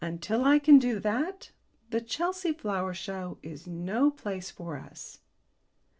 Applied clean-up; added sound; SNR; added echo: none; none; none; none.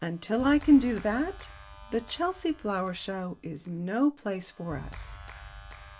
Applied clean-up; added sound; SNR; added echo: none; Clapping; 17 dB; none.